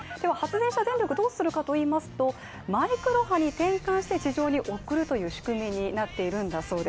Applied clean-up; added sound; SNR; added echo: none; Telephone; 18 dB; none.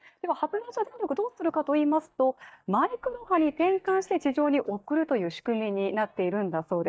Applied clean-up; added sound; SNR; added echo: neural mask model DeepFilterNet 3.